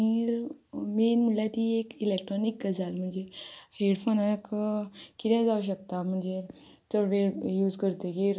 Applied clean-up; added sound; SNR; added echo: neural mask model Resemble Enhance denoiser.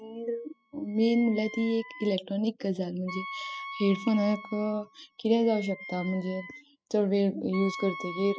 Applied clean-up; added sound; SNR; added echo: classical method spectral subtraction.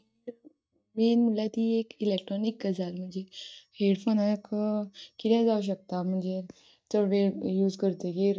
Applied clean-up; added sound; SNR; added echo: neural mask model DeepFilterNet 3.